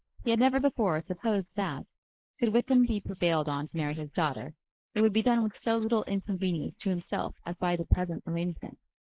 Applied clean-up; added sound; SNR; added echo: neural mask model Resemble Enhance denoiser.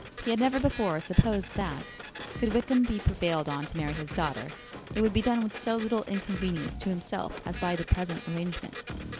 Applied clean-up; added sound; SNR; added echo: none; Drum kit + Printer; 11 dB; none.